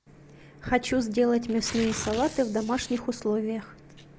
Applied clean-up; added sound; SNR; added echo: none; Tearing; 16 dB; none.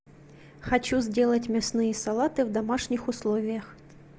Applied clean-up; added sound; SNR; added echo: none; none; none; none.